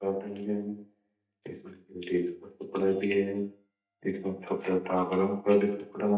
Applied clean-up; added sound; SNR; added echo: neural mask model DeepFilterNet 3.